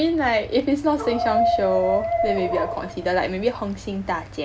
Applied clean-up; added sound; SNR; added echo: none; Dog; 3 dB; none.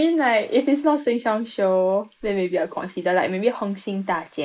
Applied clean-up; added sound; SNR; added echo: neural mask model Resemble Enhance denoiser.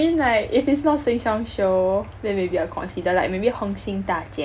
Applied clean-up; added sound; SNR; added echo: none; none; none; none.